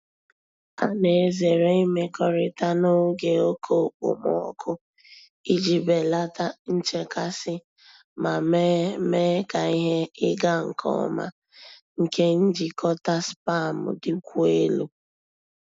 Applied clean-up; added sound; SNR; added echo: none; none; none; none.